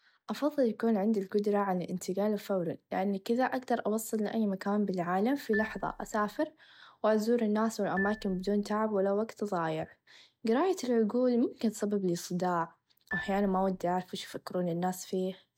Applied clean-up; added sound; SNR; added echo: none; Marimba, xylophone; 14 dB; none.